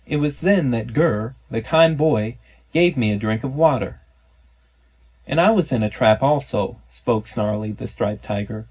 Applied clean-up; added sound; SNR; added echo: none; none; none; reverberation time 0.4 s.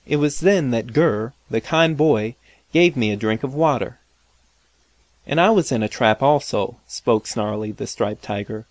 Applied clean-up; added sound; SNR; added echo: none; none; none; none.